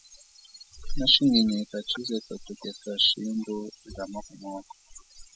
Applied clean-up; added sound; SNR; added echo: classical method spectral subtraction.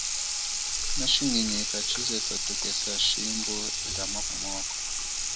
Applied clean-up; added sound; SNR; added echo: none; Sink (filling or washing) / Water tap, faucet; -4 dB; none.